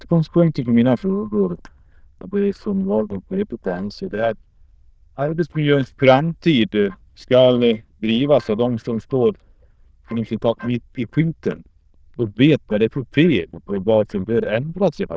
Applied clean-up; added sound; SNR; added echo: neural diffusion model UNIVERSE++.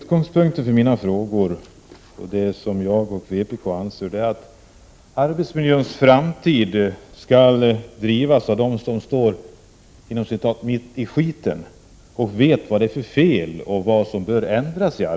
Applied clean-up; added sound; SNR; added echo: none; none; none; none.